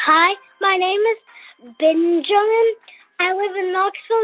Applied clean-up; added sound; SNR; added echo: none; none; none; none.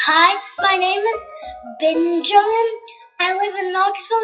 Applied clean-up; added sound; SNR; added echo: classical method WPE with log-MMSE.